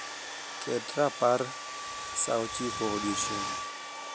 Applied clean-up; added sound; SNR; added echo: none; Domestic sounds, home sounds; 5 dB; none.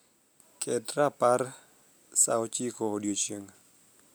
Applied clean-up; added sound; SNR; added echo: none; none; none; none.